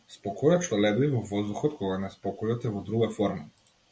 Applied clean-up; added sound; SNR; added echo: none; none; none; none.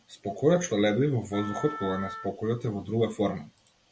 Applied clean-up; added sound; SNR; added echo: none; Wind instrument, woodwind instrument; 13 dB; none.